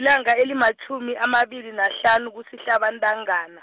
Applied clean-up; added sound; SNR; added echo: none; none; none; none.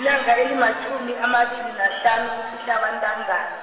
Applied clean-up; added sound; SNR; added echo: none; Crowd; 14 dB; reverberation time 1.6 s.